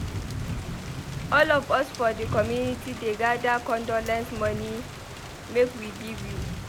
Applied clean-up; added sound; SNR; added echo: none; Thunder / Rain; 7 dB; none.